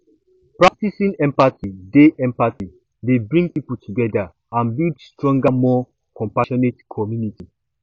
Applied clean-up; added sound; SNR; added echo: none; none; none; none.